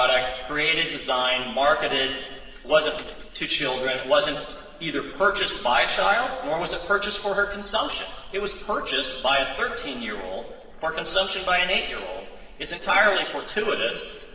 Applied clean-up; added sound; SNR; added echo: neural separator model SepFormer DNS4.